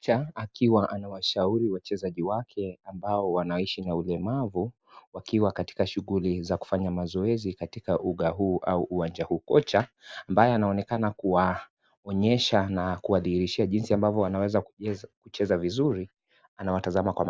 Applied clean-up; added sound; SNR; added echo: none; none; none; none.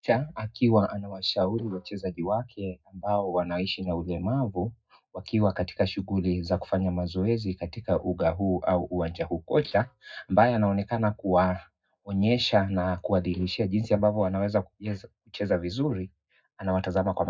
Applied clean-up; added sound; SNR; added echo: neural mask model DeepFilterNet 3.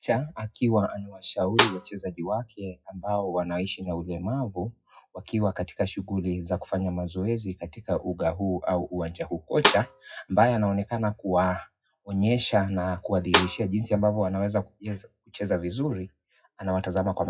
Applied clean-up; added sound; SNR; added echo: classical method WPE with log-MMSE.